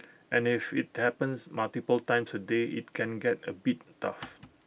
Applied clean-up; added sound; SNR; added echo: none; none; none; none.